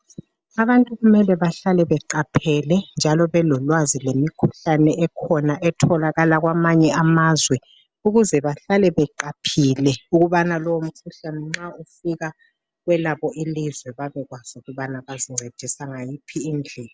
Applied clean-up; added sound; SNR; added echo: none; none; none; none.